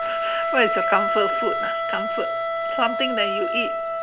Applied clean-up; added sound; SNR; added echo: none; Wind instrument, woodwind instrument; -2 dB; none.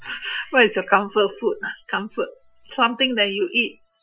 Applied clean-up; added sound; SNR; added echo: classical method Wiener filter.